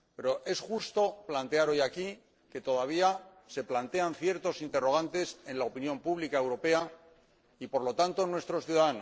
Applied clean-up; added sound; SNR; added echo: neural separator model SepFormer DNS4.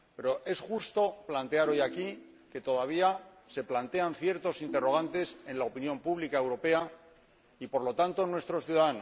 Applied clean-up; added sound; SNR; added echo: none; Ringtone; 15 dB; none.